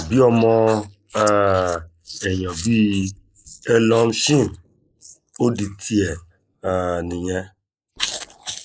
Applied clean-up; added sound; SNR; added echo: neural mask model Resemble Enhance denoiser.